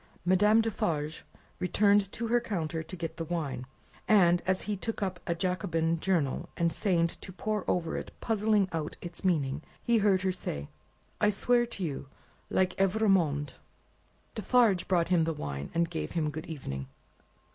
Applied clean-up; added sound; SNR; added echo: none; none; none; none.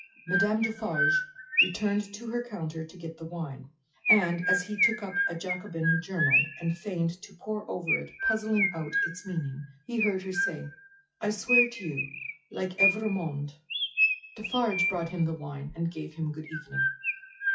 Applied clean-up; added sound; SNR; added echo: classical method WPE with log-MMSE.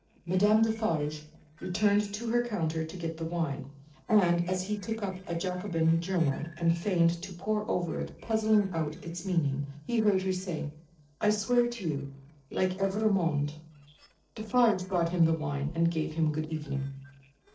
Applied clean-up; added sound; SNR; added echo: neural separator model SepFormer DNS4.